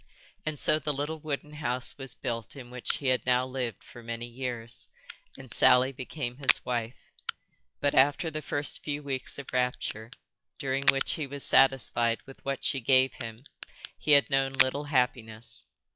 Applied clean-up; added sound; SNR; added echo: classical method log-MMSE.